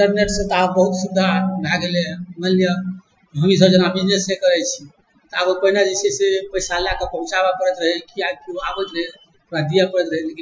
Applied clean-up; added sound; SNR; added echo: classical method Wiener filter.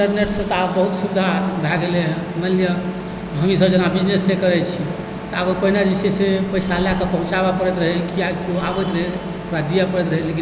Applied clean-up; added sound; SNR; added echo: none; Brass instrument; 18 dB; none.